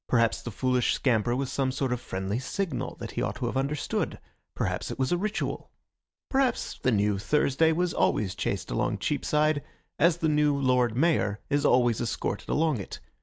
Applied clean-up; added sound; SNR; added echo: none; none; none; none.